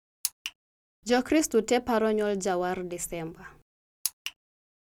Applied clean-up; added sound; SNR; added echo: none; none; none; none.